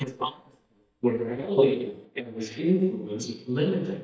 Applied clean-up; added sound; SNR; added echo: neural mask model DeepFilterNet 3.